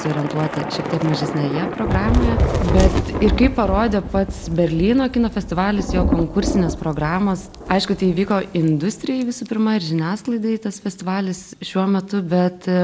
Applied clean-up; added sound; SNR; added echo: none; Thunder / Rain; 4 dB; none.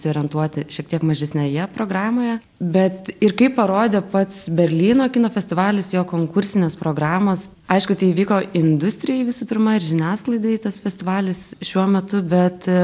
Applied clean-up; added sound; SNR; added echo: none; none; none; none.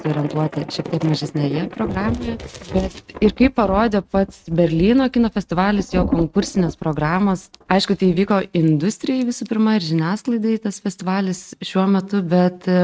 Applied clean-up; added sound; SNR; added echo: neural mask model RNNoise.